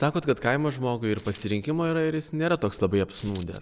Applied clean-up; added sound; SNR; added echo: neural mask model Resemble Enhance denoiser.